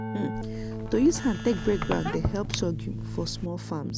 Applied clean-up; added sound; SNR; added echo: none; Squeak + Keyboard (musical); 4 dB; none.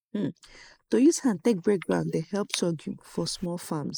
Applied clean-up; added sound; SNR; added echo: neural mask model Resemble Enhance denoiser.